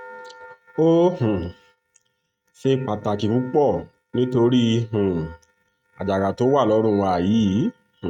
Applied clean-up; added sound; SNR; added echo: neural mask model RNNoise.